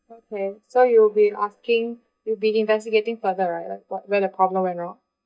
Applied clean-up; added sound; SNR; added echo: neural mask model DeepFilterNet 3.